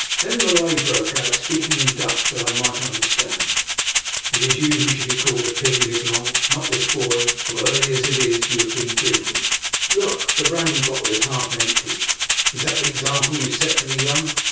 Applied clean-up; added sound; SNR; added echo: none; Rattle (instrument); -4 dB; reverberation time 0.6 s.